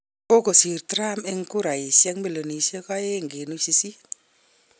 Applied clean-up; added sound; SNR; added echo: none; none; none; none.